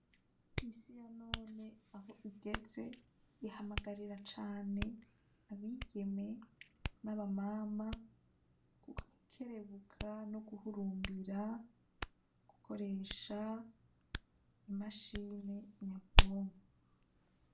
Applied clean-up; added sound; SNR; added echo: none; Hands; -5 dB; reverberation time 0.3 s.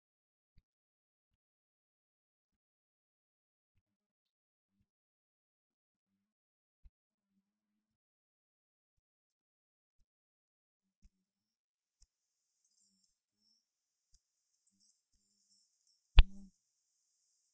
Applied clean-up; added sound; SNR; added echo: neural mask model DeepFilterNet 3.